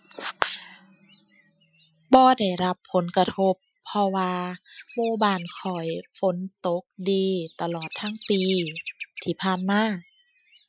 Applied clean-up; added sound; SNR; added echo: classical method Wiener filter.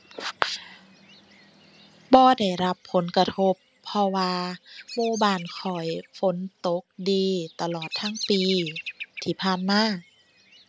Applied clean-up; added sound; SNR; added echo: none; Bird vocalization, bird call, bird song; 17 dB; none.